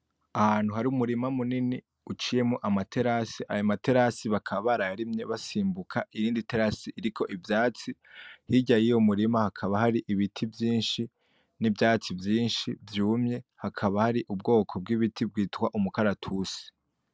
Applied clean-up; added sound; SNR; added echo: none; none; none; none.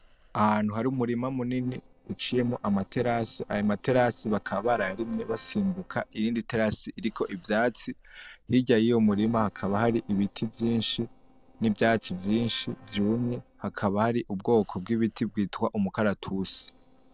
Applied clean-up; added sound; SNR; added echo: neural separator model SepFormer DNS4.